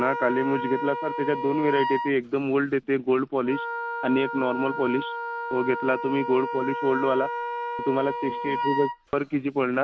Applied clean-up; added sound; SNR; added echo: none; Wind instrument, woodwind instrument; 6 dB; none.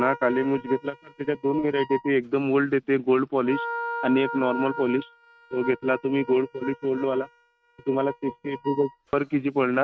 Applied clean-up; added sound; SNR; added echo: neural mask model RNNoise.